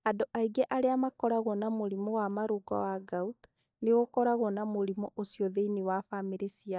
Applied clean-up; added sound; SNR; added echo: neural mask model DeepFilterNet 3.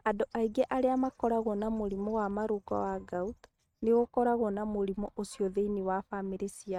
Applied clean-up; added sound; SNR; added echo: neural mask model RNNoise.